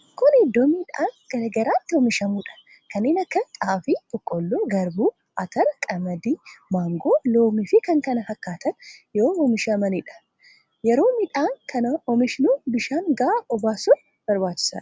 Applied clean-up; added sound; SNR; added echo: none; none; none; none.